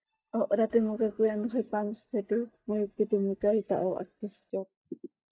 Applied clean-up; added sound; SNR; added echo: neural mask model DeepFilterNet 3.